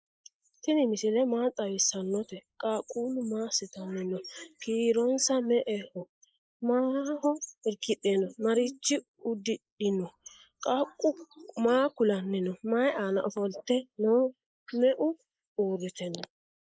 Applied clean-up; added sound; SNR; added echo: neural mask model Resemble Enhance denoiser.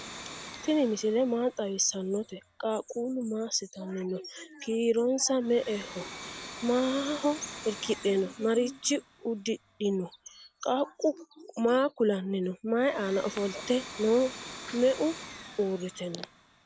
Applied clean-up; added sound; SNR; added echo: none; Domestic sounds, home sounds; 17 dB; none.